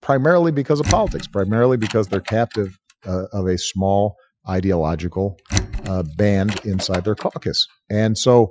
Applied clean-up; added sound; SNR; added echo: classical method Wiener filter.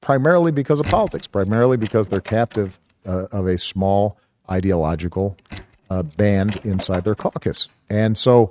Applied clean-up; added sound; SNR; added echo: neural mask model RNNoise.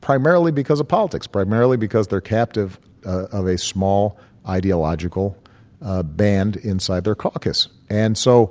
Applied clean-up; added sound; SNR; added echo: none; none; none; none.